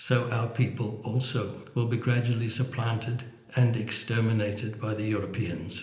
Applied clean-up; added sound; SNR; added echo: none; none; none; reverberation time 0.8 s.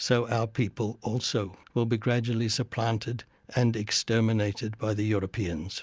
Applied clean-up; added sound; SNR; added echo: none; none; none; none.